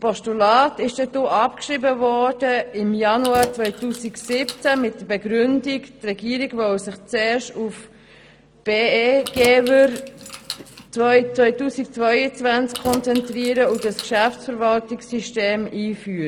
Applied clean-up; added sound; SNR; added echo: none; Keys jangling; 15 dB; none.